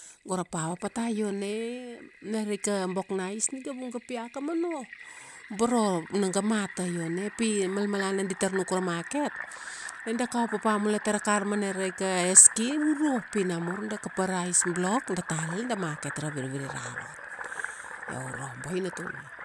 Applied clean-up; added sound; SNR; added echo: none; Fill (with liquid); 13 dB; none.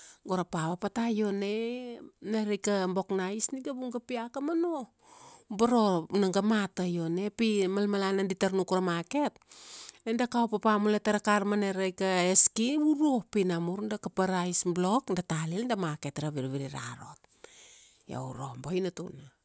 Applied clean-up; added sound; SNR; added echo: none; none; none; none.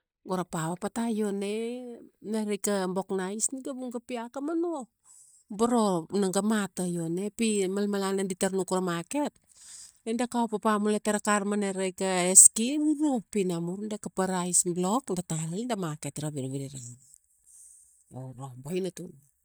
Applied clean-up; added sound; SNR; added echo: neural mask model DeepFilterNet 3.